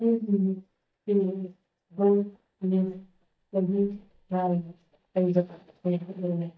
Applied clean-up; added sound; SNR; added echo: neural mask model DeepFilterNet 3.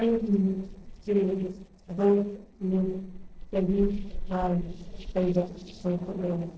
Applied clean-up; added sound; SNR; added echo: neural separator model SepFormer DNS4.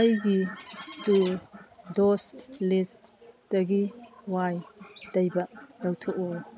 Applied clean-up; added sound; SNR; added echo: none; none; none; none.